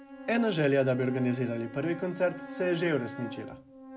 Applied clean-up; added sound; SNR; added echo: none; Organ + Bowed string instrument; 13 dB; none.